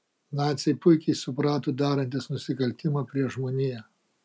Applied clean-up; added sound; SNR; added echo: none; none; none; none.